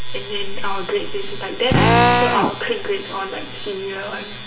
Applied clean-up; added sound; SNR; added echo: none; Drill; -5 dB; reverberation time 2.1 s.